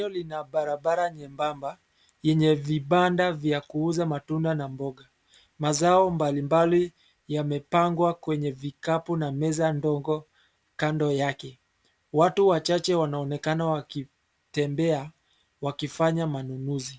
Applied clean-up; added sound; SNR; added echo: none; none; none; none.